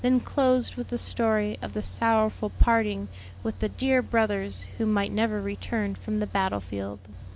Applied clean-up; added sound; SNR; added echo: none; none; none; none.